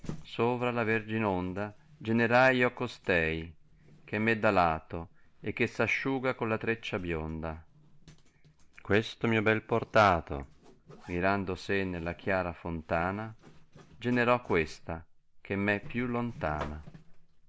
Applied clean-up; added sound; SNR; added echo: none; Zipper (clothing); 20 dB; none.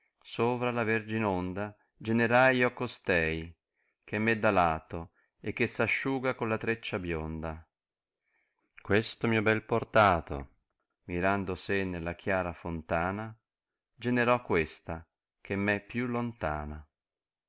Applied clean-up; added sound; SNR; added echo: none; none; none; none.